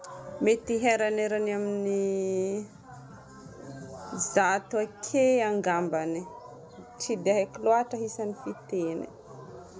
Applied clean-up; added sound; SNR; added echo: none; none; none; none.